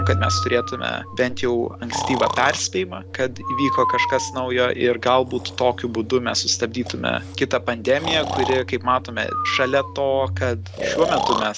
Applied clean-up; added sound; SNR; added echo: none; Organ + Breathing; 5 dB; none.